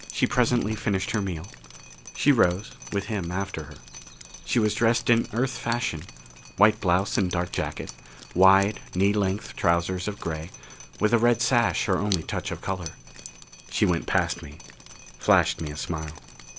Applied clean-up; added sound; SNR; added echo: none; Drip; 17 dB; none.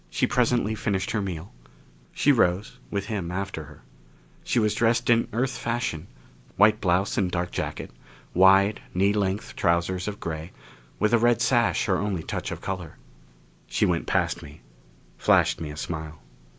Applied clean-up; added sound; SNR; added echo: none; none; none; none.